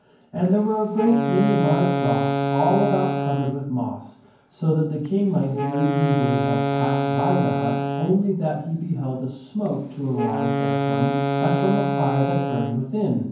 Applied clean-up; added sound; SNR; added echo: none; Wind instrument, woodwind instrument; 2 dB; reverberation time 0.9 s.